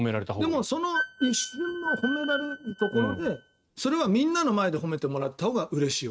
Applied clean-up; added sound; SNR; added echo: neural mask model RNNoise.